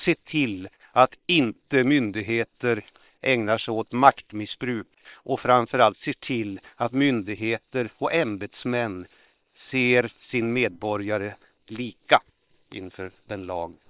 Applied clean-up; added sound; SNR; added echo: neural separator model SepFormer WHAM!.